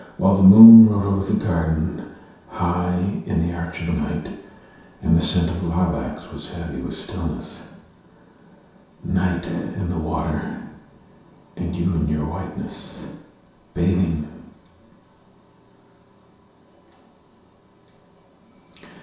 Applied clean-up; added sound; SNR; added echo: none; none; none; reverberation time 0.7 s.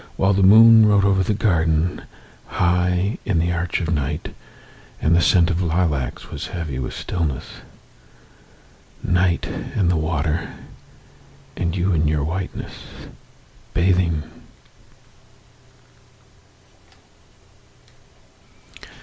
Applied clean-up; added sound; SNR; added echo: none; none; none; none.